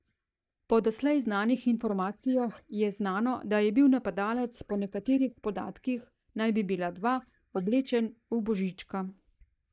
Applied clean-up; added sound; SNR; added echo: neural mask model DeepFilterNet 3.